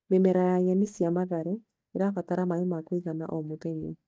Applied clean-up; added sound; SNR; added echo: neural mask model DeepFilterNet 3.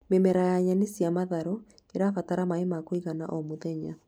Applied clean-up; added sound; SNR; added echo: none; none; none; none.